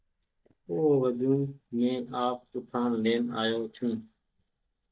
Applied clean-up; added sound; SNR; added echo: neural mask model DeepFilterNet 3.